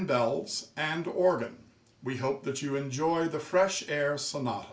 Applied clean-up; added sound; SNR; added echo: none; none; none; none.